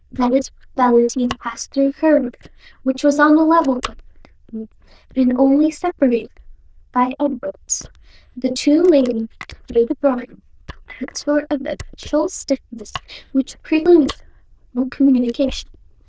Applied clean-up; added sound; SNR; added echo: neural diffusion model UNIVERSE++.